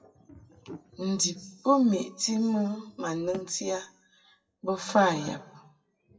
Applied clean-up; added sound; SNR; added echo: classical method WPE with log-MMSE.